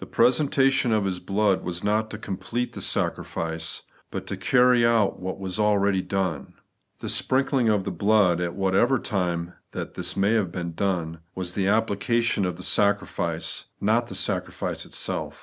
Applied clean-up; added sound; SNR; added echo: none; none; none; none.